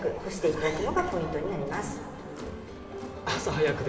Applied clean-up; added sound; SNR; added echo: none; Crowd; 12 dB; reverberation time 2.3 s.